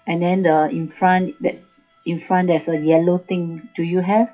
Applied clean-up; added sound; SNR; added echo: classical method WPE with log-MMSE.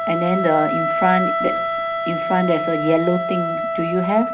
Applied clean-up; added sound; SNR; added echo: none; Wind instrument, woodwind instrument; 1 dB; reverberation time 0.5 s.